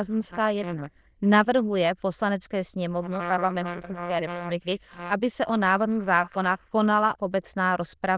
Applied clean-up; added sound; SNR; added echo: neural diffusion model UNIVERSE++.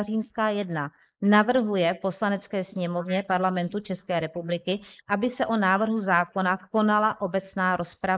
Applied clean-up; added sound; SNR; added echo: neural mask model Resemble Enhance denoiser.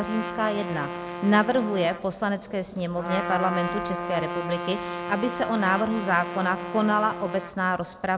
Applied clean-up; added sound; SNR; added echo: none; Trumpet; 7 dB; none.